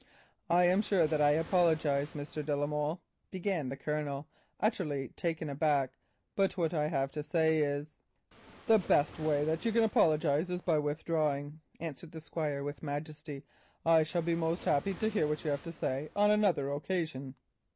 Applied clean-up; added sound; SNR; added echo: none; Waves, surf; 20 dB; none.